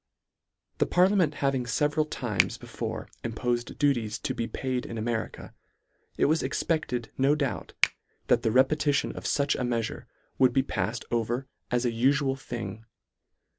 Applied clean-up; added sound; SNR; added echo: none; Finger snapping; 10 dB; none.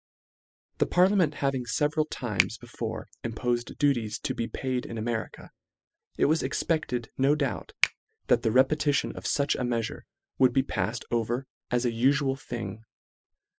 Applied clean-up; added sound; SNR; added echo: classical method spectral subtraction.